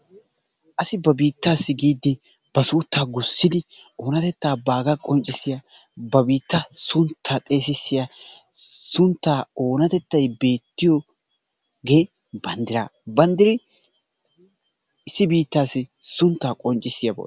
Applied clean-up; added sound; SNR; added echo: none; none; none; none.